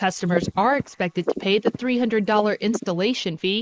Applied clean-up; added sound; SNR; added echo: neural mask model Resemble Enhance denoiser.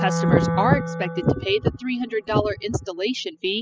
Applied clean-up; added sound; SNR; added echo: classical method spectral subtraction.